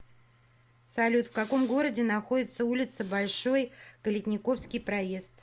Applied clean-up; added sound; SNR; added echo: none; none; none; none.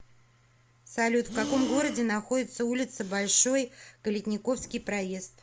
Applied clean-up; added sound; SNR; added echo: none; Breathing; 7 dB; none.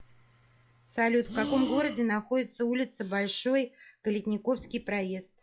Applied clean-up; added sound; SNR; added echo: classical method log-MMSE.